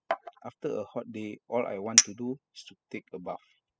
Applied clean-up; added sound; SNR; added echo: classical method spectral subtraction.